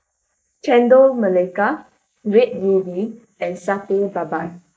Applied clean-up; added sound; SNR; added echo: neural mask model Resemble Enhance denoiser.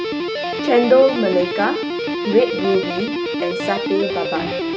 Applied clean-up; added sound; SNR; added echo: none; Guitar; 3 dB; none.